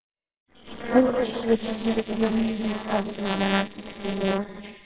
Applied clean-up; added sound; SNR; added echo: neural separator model SepFormer WHAMR!.